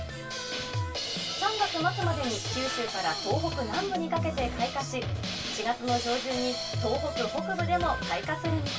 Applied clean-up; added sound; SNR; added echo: none; Drum kit; 3 dB; reverberation time 0.2 s.